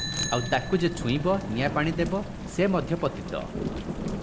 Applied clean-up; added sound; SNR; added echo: none; Bicycle bell + Thunder / Rain; 5 dB; none.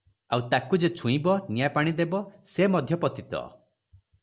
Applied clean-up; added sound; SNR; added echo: none; none; none; none.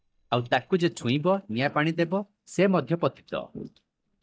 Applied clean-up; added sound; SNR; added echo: neural mask model DeepFilterNet 3.